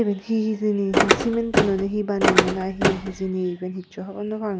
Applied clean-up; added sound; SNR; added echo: none; Car; -3 dB; none.